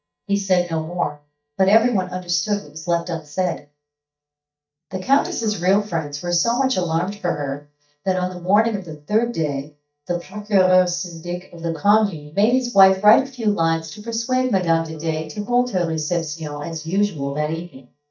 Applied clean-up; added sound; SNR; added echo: neural mask model DeepFilterNet 3.